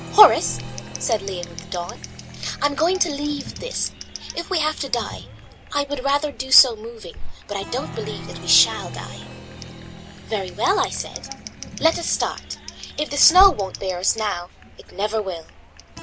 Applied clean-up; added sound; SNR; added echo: none; Scissors + Applause; 14 dB; none.